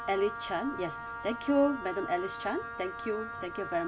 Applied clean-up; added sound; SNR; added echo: none; Wind instrument, woodwind instrument; 8 dB; none.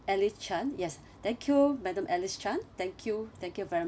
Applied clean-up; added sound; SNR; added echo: none; none; none; none.